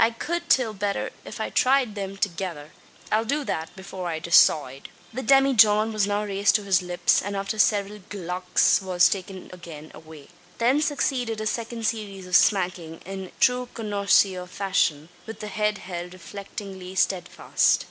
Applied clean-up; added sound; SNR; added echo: none; none; none; none.